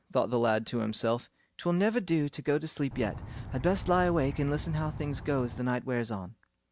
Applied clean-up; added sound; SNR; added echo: none; Insect; 9 dB; none.